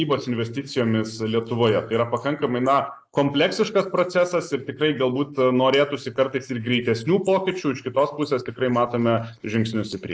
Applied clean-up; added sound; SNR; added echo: neural mask model Resemble Enhance denoiser.